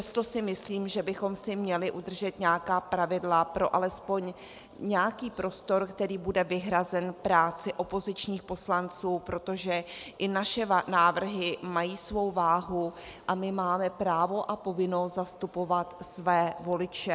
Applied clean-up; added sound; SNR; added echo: none; none; none; none.